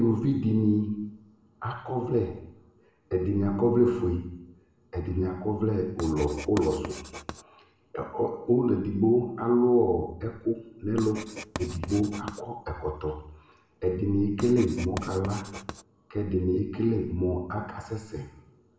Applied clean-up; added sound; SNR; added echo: none; Writing; 14 dB; reverberation time 0.7 s.